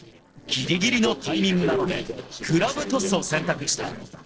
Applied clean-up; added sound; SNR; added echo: neural separator model SepFormer DNS4.